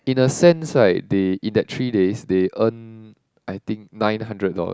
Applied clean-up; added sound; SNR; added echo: none; none; none; none.